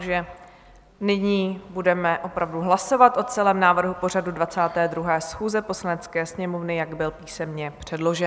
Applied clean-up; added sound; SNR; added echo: none; none; none; none.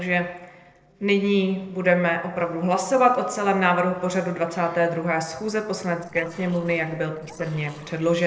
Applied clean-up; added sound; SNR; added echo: neural separator model SepFormer DNS4.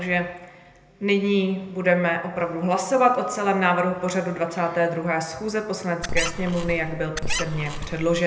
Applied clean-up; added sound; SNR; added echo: none; Squeak; 4 dB; reverberation time 0.8 s.